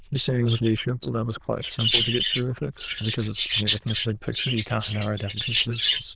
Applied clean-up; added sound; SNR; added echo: neural diffusion model UNIVERSE++.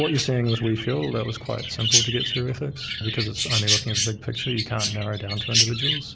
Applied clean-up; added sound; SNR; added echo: none; Chirp, tweet; 1 dB; none.